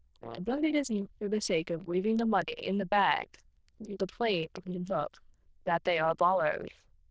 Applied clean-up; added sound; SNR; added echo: neural diffusion model UNIVERSE++.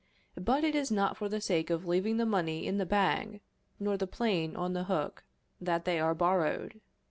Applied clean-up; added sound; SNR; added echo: none; none; none; none.